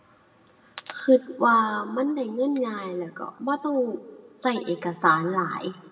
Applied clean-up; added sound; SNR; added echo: none; none; none; reverberation time 1.0 s.